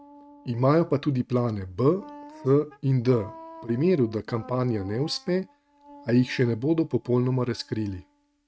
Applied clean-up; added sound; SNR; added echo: neural mask model RNNoise.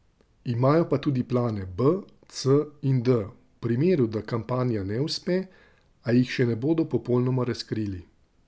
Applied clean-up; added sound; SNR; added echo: none; none; none; none.